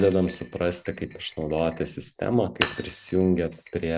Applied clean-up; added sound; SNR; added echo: none; Shatter; 9 dB; none.